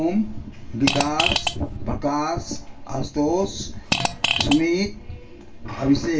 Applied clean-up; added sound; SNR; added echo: none; Fart; 0 dB; reverberation time 0.2 s.